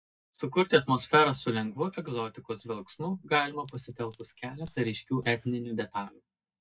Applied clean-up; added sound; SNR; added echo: neural mask model DeepFilterNet 3.